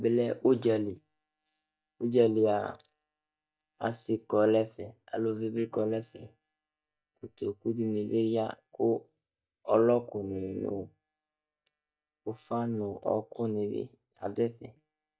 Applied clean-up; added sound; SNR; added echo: neural mask model DeepFilterNet 3.